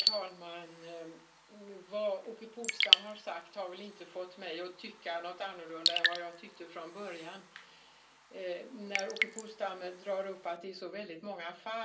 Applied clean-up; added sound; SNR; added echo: none; Raindrop / Drip; -4 dB; reverberation time 0.3 s.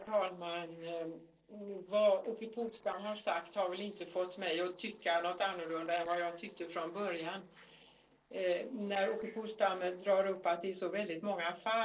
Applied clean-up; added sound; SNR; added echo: neural separator model SepFormer DNS4.